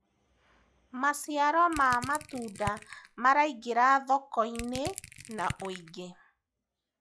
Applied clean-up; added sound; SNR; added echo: classical method log-MMSE.